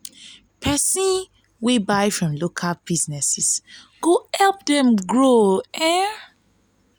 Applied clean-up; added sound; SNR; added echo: none; none; none; none.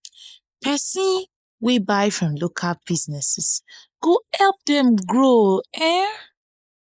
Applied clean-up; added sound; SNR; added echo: neural mask model Resemble Enhance denoiser.